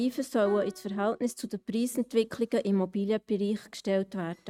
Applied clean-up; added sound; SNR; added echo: neural mask model RNNoise.